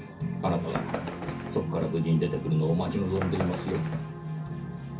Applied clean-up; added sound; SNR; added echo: none; Bird; 12 dB; reverberation time 0.3 s.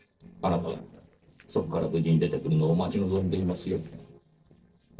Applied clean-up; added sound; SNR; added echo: neural separator model SepFormer DNS4.